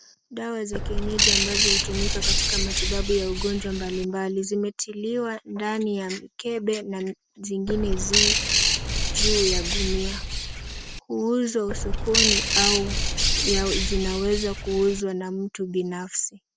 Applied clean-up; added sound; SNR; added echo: none; Bird; -4 dB; none.